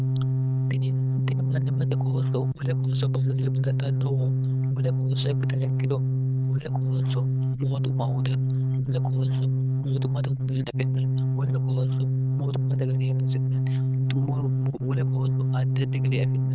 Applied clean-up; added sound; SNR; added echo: neural diffusion model UNIVERSE++.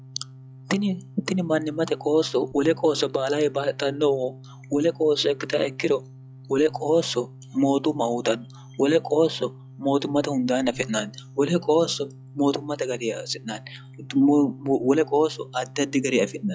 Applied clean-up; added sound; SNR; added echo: classical method log-MMSE.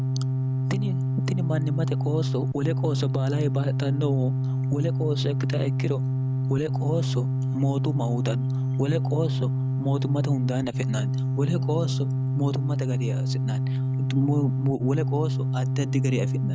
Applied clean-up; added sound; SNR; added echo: none; Organ; -4 dB; none.